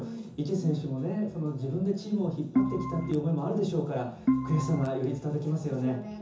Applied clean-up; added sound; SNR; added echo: none; Organ; 1 dB; reverberation time 0.6 s.